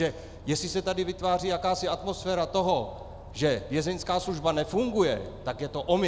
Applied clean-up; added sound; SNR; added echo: none; Bus; 16 dB; none.